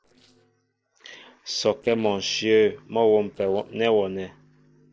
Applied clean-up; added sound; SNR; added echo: neural separator model SepFormer DNS4.